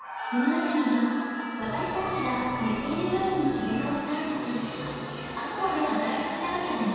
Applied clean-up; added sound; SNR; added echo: none; Engine / Boat, Water vehicle; 11 dB; reverberation time 2.1 s.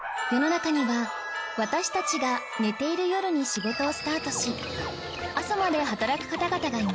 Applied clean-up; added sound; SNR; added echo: none; none; none; none.